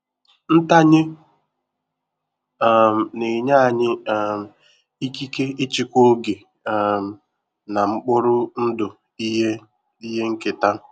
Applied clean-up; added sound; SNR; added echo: none; none; none; none.